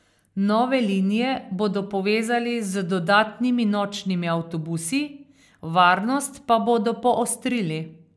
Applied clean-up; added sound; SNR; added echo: none; none; none; none.